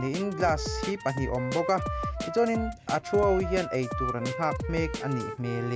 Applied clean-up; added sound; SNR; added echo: none; Drum kit + Wind instrument, woodwind instrument; 5 dB; none.